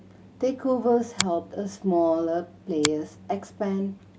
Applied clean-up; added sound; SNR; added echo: none; Finger snapping; 10 dB; none.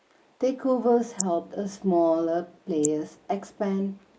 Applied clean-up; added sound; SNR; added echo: neural mask model Resemble Enhance denoiser.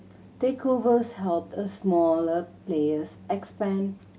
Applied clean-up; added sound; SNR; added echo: none; none; none; none.